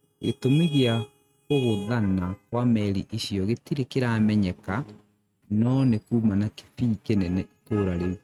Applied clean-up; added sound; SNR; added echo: neural mask model RNNoise.